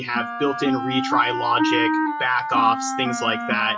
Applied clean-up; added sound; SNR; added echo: classical method WPE with log-MMSE.